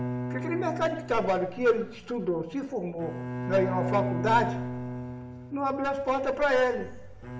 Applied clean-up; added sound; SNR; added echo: none; Bowed string instrument; 7 dB; reverberation time 1.0 s.